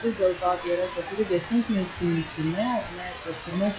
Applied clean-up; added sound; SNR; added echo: classical method log-MMSE.